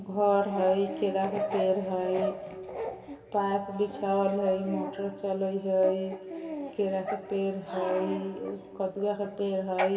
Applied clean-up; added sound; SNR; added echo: none; none; none; reverberation time 2.3 s.